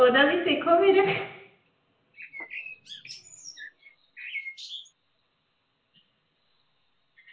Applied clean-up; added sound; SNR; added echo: none; Bird; 13 dB; reverberation time 0.8 s.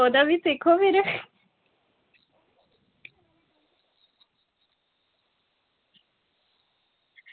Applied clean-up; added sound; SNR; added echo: none; none; none; none.